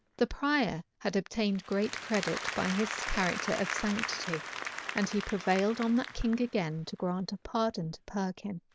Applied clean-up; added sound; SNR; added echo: none; Applause; 9 dB; none.